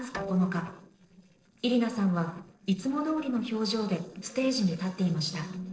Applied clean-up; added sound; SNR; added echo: neural separator model SepFormer DNS4.